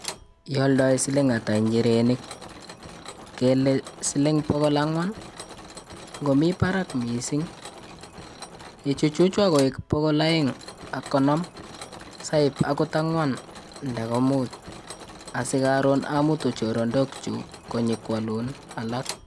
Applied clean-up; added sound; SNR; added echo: none; Mechanisms; 16 dB; none.